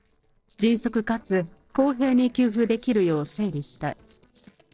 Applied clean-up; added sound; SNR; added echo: neural separator model SepFormer DNS4.